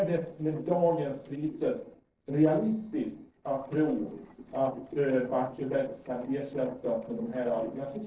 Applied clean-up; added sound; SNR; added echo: neural separator model SepFormer DNS4.